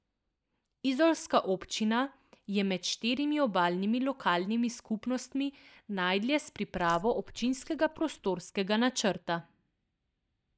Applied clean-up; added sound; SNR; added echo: neural mask model DeepFilterNet 3.